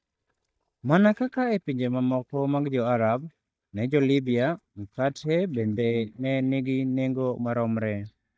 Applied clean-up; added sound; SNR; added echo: neural mask model DeepFilterNet 3.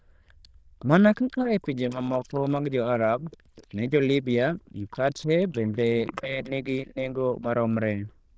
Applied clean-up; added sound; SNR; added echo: neural diffusion model UNIVERSE++.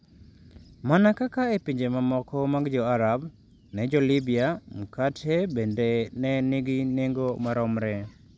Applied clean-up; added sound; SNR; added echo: none; none; none; none.